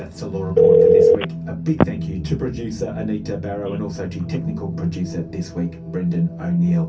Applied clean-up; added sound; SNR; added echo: none; Telephone; -2 dB; reverberation time 0.3 s.